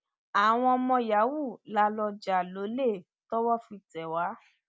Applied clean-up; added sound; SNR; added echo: none; none; none; none.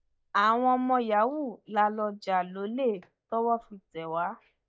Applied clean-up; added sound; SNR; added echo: neural mask model DeepFilterNet 3.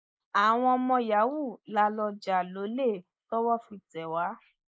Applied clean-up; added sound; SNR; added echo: neural mask model Resemble Enhance denoiser.